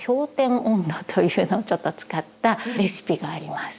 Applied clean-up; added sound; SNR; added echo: none; none; none; none.